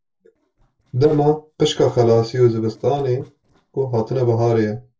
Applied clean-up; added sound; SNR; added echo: neural separator model SepFormer DNS4.